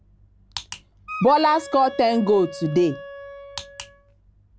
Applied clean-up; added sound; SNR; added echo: none; Wind instrument, woodwind instrument; 15 dB; none.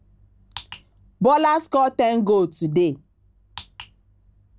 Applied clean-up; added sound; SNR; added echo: none; none; none; none.